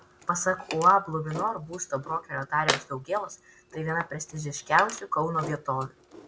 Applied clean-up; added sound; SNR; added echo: none; Tools; 11 dB; none.